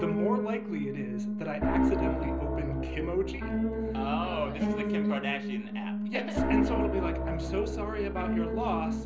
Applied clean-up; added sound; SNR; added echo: none; Piano; -4 dB; reverberation time 0.5 s.